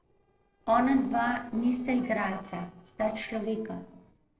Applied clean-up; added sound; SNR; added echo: neural separator model SepFormer DNS4.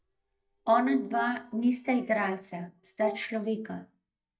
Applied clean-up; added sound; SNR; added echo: neural mask model DeepFilterNet 3.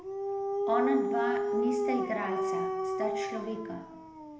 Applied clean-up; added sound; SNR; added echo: none; Dog; -2 dB; reverberation time 0.6 s.